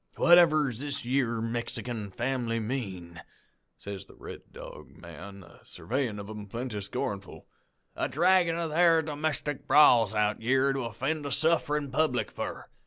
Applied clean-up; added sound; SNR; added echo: none; none; none; none.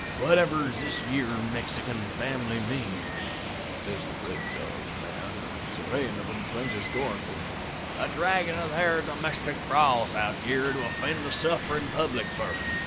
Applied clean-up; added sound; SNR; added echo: none; Water; 4 dB; none.